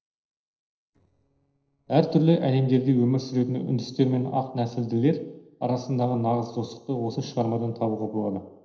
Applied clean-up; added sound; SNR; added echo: neural separator model SepFormer DNS4.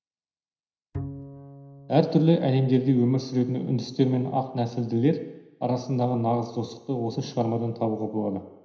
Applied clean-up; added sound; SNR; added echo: none; Bowed string instrument; 16 dB; reverberation time 0.9 s.